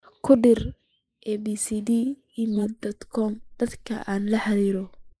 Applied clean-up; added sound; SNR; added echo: neural mask model Resemble Enhance denoiser.